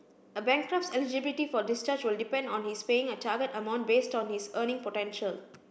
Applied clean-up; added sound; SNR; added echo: none; none; none; none.